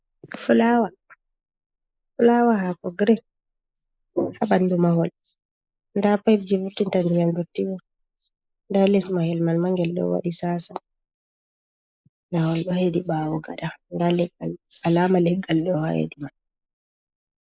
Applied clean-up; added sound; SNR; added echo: neural mask model Resemble Enhance denoiser.